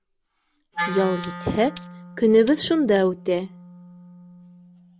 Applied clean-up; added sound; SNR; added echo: none; Wind instrument, woodwind instrument + Glass; 13 dB; none.